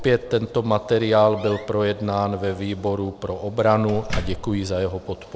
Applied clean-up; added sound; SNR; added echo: none; Slam; 14 dB; none.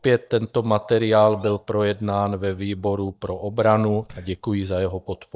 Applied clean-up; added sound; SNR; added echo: neural mask model DeepFilterNet 3.